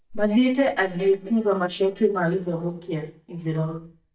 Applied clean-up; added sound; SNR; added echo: neural mask model DeepFilterNet 3.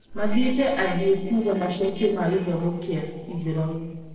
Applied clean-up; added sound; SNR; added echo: neural separator model SepFormer DNS4.